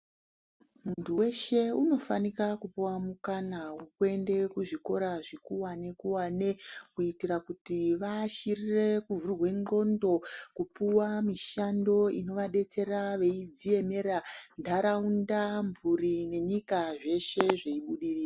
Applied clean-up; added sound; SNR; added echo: none; none; none; none.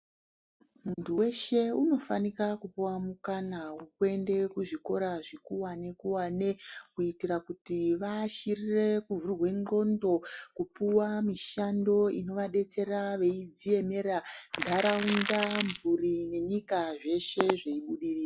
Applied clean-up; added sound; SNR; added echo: classical method log-MMSE.